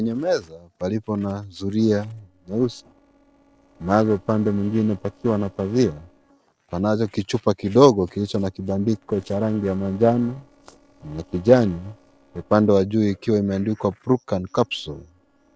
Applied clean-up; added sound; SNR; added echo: neural separator model SepFormer DNS4.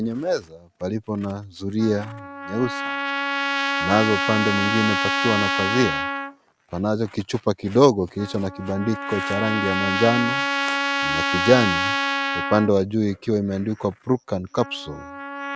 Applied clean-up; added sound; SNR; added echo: none; Trumpet; 3 dB; none.